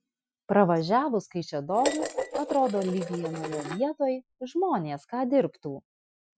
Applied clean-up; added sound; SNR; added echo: classical method Wiener filter.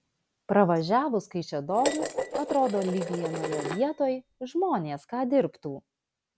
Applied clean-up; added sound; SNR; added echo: none; Dishes, pots, and pans; 5 dB; none.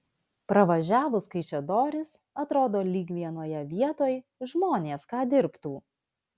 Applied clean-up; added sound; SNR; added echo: none; none; none; none.